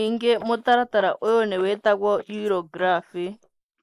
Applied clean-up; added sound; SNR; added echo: neural mask model Resemble Enhance denoiser.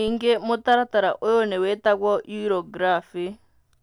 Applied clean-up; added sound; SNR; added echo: none; none; none; none.